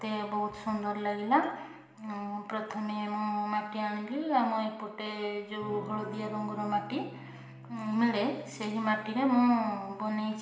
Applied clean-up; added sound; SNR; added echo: none; Electric guitar / Strum; 19 dB; reverberation time 1.1 s.